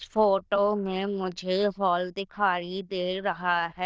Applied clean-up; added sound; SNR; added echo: neural diffusion model UNIVERSE++.